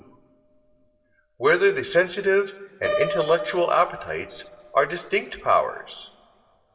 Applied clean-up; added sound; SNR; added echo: none; Piano; 10 dB; reverberation time 2.5 s.